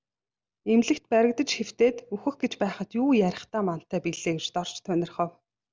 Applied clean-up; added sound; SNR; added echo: none; none; none; none.